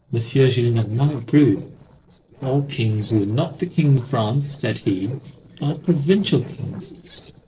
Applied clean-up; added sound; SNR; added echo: neural separator model SepFormer DNS4.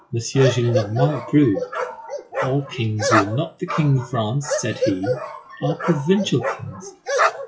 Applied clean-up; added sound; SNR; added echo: classical method WPE with log-MMSE.